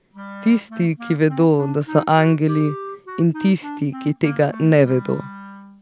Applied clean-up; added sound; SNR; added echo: none; Wind instrument, woodwind instrument; 15 dB; none.